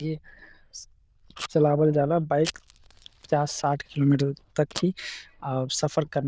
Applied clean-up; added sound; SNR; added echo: neural diffusion model UNIVERSE++.